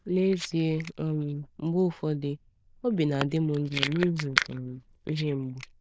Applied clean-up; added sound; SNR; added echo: neural diffusion model UNIVERSE++.